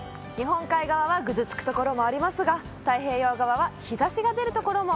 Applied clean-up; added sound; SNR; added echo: none; none; none; none.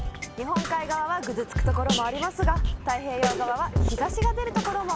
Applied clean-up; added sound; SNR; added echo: none; Drum kit; -1 dB; none.